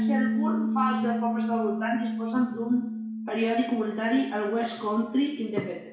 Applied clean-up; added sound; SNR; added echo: none; Piano; 2 dB; reverberation time 0.7 s.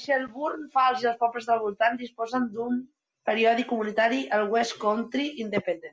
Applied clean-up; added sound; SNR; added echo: none; none; none; none.